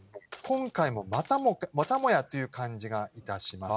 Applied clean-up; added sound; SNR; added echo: none; Shatter; 20 dB; none.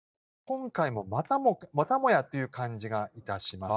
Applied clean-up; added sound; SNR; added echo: neural mask model DeepFilterNet 3.